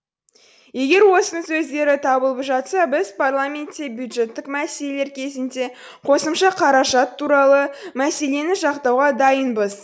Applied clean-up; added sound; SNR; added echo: none; none; none; none.